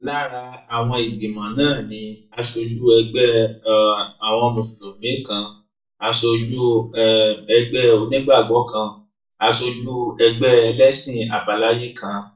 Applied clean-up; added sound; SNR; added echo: neural mask model DeepFilterNet 3.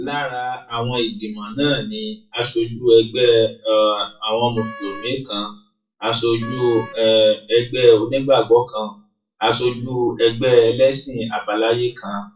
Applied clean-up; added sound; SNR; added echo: classical method WPE with log-MMSE.